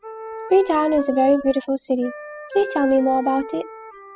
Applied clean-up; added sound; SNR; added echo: classical method spectral subtraction.